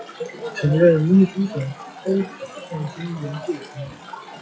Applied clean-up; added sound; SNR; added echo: classical method WPE with log-MMSE.